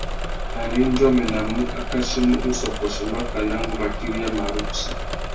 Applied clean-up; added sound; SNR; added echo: none; Engine / Mechanisms; 3 dB; reverberation time 0.3 s.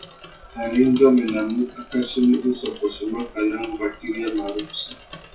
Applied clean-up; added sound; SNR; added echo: classical method WPE with log-MMSE.